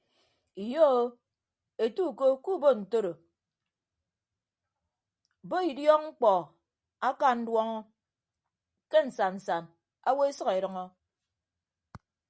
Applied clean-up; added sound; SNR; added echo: none; none; none; none.